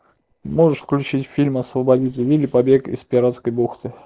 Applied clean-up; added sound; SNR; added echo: neural separator model SepFormer DNS4.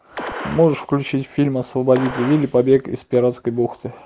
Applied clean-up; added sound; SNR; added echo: none; Gunshot, gunfire; 14 dB; none.